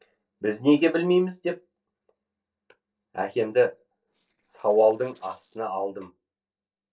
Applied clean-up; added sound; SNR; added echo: neural separator model SepFormer DNS4.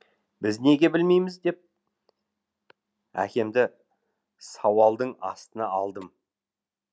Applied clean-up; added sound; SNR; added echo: none; none; none; none.